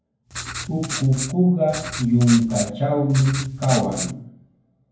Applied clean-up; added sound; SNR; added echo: none; Writing; 10 dB; reverberation time 0.9 s.